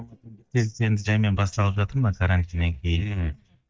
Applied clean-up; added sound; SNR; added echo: neural mask model DeepFilterNet 3.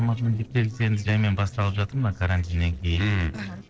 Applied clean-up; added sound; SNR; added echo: neural separator model SepFormer DNS4.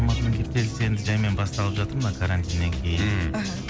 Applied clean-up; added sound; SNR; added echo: none; Musical instrument; 8 dB; none.